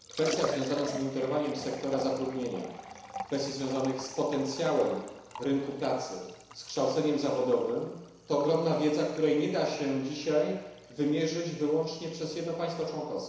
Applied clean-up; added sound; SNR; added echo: none; Liquid; 14 dB; reverberation time 1.0 s.